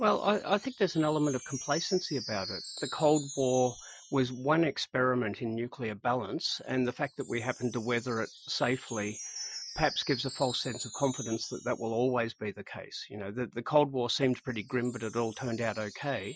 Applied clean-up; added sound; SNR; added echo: classical method Wiener filter.